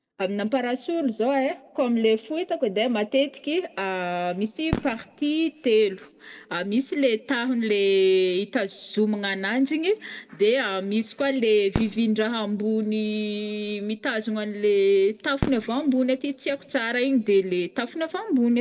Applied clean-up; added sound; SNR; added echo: neural separator model SepFormer DNS4.